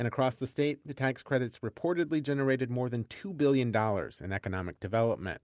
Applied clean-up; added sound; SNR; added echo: none; none; none; none.